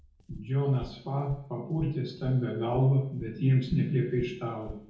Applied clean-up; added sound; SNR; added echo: none; Walk, footsteps; 19 dB; reverberation time 0.7 s.